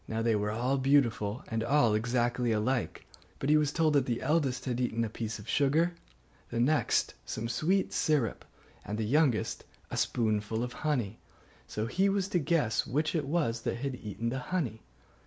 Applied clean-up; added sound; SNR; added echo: none; none; none; none.